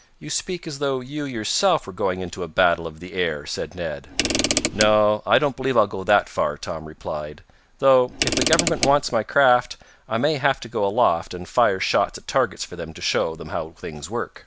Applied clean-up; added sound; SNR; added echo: none; Mechanisms / Car; 2 dB; none.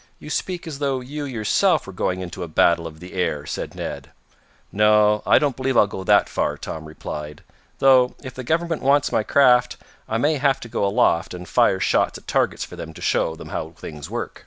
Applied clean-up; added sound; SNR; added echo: none; none; none; none.